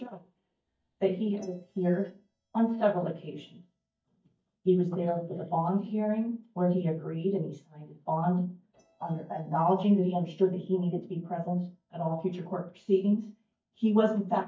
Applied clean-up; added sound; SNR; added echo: neural mask model DeepFilterNet 3.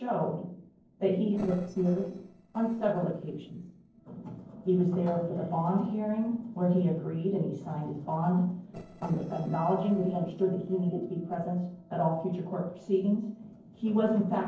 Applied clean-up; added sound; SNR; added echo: neural separator model SepFormer DNS4.